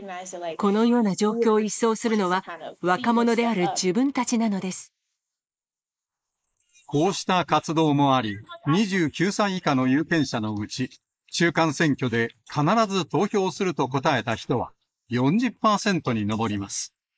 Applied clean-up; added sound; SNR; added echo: neural mask model Resemble Enhance denoiser.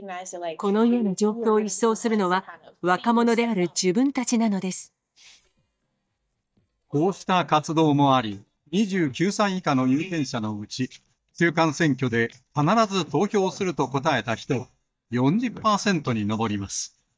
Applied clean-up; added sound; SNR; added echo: neural mask model DeepFilterNet 3.